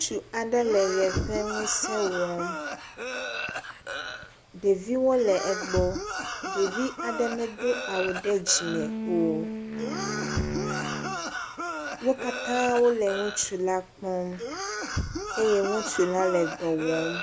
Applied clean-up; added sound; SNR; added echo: none; Cough + Wind instrument, woodwind instrument; 5 dB; none.